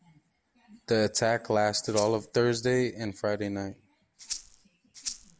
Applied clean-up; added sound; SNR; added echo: none; Rattle (instrument); 10 dB; none.